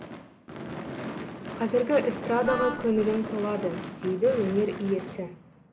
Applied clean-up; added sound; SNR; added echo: none; Gunshot, gunfire / Fireworks + Wind instrument, woodwind instrument; 8 dB; none.